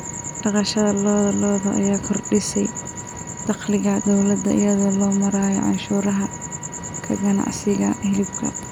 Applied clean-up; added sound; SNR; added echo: none; Vehicle; 13 dB; none.